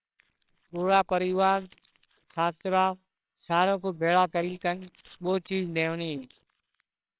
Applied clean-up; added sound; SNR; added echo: neural separator model SepFormer WHAMR!.